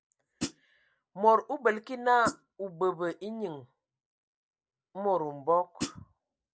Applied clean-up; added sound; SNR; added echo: neural mask model Resemble Enhance denoiser.